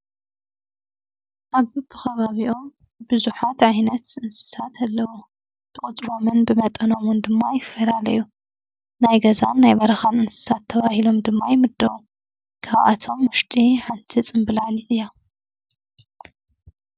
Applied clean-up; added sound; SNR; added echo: none; none; none; none.